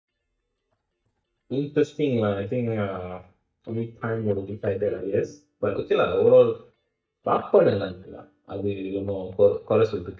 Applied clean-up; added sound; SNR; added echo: neural mask model DeepFilterNet 3.